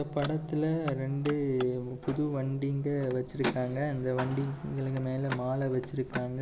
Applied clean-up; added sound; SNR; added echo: none; Car; 11 dB; none.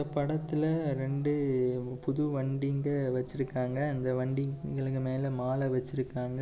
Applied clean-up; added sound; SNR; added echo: none; none; none; none.